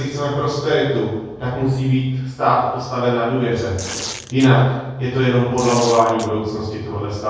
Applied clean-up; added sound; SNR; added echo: none; Tearing; 11 dB; reverberation time 1.3 s.